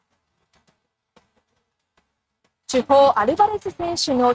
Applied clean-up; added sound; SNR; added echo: neural mask model RNNoise.